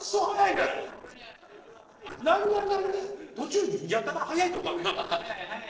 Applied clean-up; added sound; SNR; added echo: neural separator model SepFormer DNS4.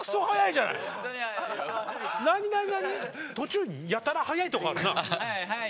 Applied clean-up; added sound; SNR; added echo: none; none; none; none.